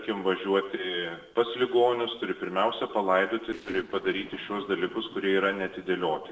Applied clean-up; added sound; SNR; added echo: neural separator model SepFormer DNS4.